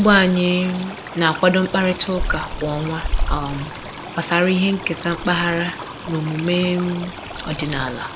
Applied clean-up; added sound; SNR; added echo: none; Stream; 7 dB; none.